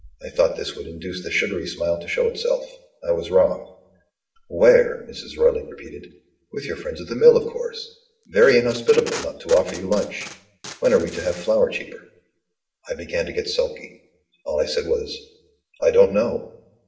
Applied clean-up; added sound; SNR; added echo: none; Packing tape, duct tape; 14 dB; reverberation time 0.6 s.